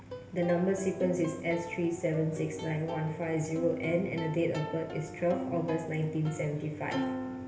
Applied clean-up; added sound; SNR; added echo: none; Plucked string instrument; 9 dB; reverberation time 1.4 s.